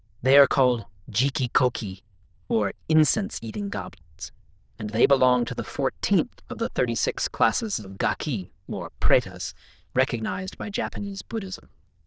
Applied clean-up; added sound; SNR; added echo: neural diffusion model UNIVERSE++.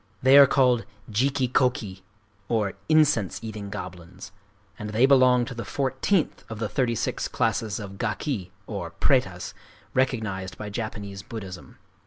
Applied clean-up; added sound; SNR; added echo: none; none; none; none.